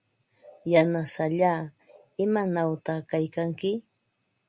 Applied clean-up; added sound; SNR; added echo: none; none; none; none.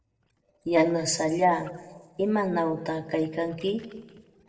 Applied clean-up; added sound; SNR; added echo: neural separator model SepFormer DNS4.